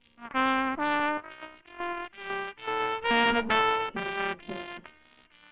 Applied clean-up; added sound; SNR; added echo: neural separator model SepFormer WHAMR!.